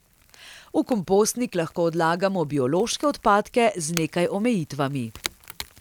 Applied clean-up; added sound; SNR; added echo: none; Crack / Crackle; 19 dB; none.